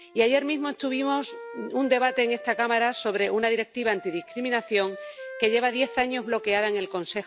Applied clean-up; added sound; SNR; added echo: none; Wind instrument, woodwind instrument; 16 dB; none.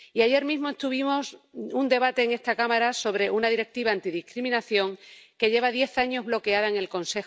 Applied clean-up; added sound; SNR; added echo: none; none; none; none.